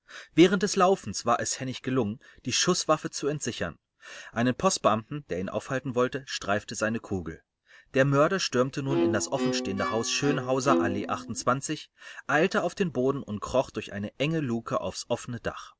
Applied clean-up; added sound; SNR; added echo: none; Bowed string instrument; 3 dB; none.